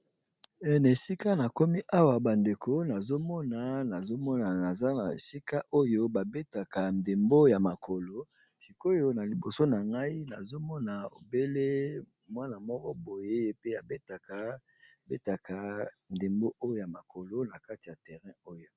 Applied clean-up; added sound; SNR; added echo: none; none; none; none.